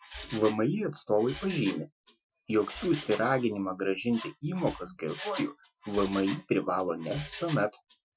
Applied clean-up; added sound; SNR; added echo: classical method Wiener filter.